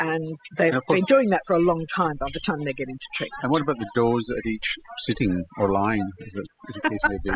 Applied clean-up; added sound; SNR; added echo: classical method spectral subtraction.